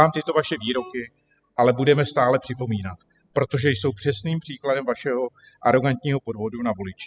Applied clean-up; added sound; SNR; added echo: classical method spectral subtraction.